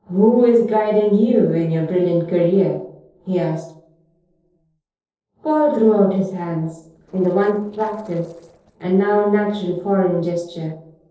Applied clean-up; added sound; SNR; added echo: neural separator model SepFormer DNS4.